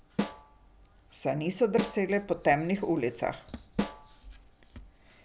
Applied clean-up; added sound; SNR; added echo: none; Snare drum; 7 dB; none.